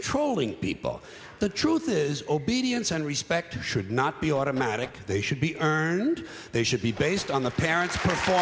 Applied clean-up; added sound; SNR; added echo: none; Knock; 20 dB; none.